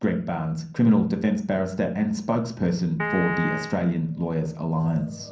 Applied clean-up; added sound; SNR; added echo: none; Piano; 5 dB; reverberation time 0.6 s.